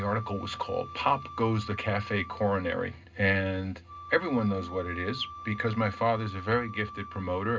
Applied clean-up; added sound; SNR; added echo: none; Wind instrument, woodwind instrument; 14 dB; reverberation time 0.2 s.